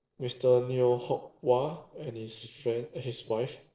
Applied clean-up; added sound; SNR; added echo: neural separator model SepFormer DNS4.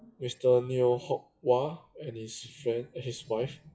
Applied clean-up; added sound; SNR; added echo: classical method WPE with log-MMSE.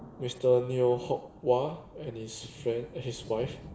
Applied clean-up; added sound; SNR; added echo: none; Thunder; 19 dB; reverberation time 0.6 s.